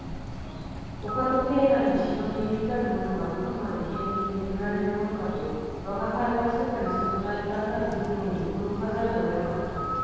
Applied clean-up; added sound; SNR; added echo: none; Bird; 7 dB; reverberation time 2.2 s.